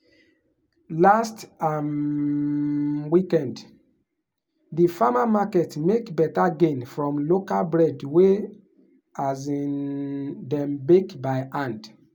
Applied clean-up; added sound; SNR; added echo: none; none; none; none.